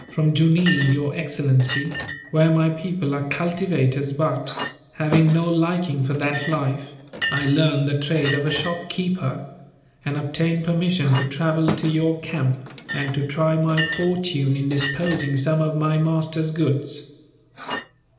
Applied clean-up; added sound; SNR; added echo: none; Chink, clink; 12 dB; reverberation time 0.8 s.